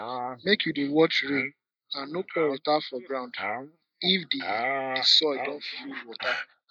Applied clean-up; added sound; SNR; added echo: neural mask model Resemble Enhance denoiser.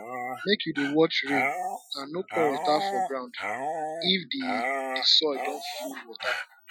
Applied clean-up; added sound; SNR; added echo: classical method Wiener filter.